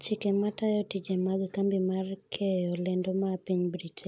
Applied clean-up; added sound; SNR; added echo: none; none; none; none.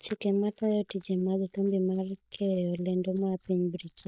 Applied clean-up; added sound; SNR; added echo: neural mask model DeepFilterNet 3.